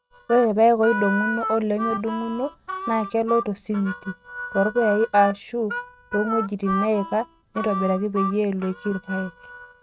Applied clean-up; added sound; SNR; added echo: neural mask model RNNoise.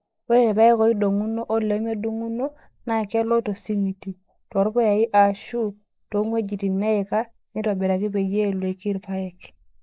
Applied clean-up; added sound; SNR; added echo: neural mask model Resemble Enhance denoiser.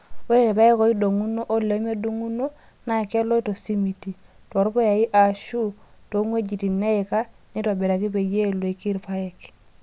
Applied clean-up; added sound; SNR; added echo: none; none; none; none.